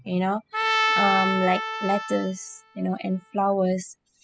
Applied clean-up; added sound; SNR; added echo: classical method spectral subtraction.